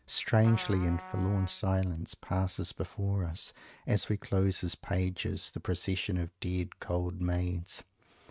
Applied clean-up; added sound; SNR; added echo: neural mask model RNNoise.